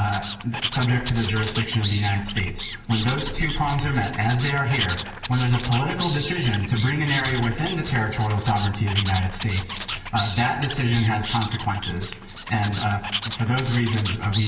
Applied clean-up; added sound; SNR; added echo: none; Animal; 10 dB; reverberation time 2.4 s.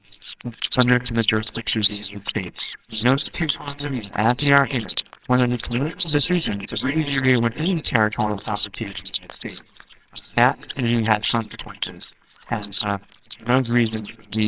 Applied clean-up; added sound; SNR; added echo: neural separator model SepFormer WHAMR!.